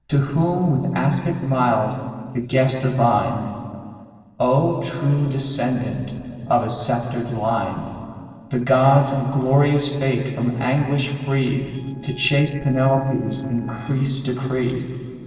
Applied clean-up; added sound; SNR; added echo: neural separator model SepFormer DNS4.